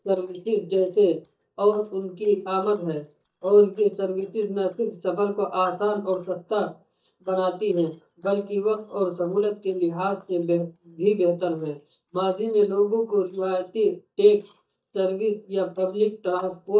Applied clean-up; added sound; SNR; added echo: neural mask model DeepFilterNet 3.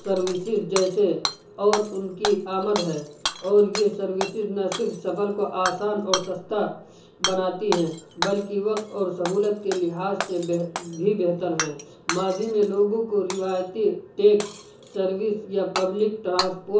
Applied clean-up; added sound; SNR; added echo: none; Shatter / Hammer; 10 dB; reverberation time 0.8 s.